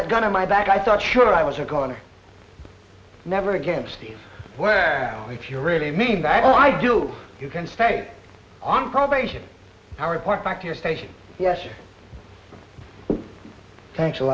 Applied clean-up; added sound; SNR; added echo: none; none; none; none.